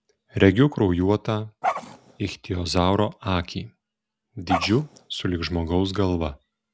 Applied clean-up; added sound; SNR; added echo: none; Dog; 6 dB; none.